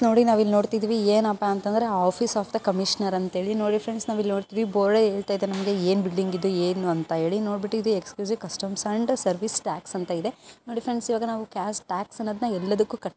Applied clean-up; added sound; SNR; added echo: none; none; none; none.